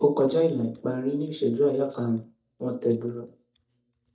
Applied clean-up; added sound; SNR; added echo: neural mask model DeepFilterNet 3.